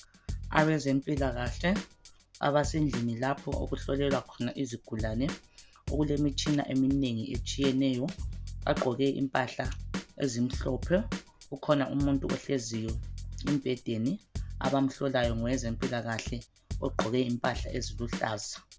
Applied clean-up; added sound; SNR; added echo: none; Drum / Drum kit; 8 dB; none.